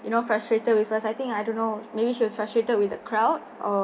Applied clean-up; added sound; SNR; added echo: none; none; none; none.